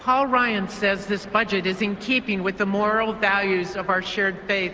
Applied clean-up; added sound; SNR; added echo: none; none; none; none.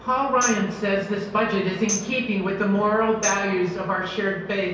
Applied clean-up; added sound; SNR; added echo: none; Tambourine; 12 dB; reverberation time 0.6 s.